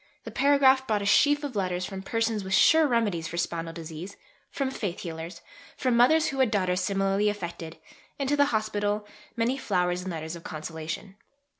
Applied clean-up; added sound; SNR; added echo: none; none; none; none.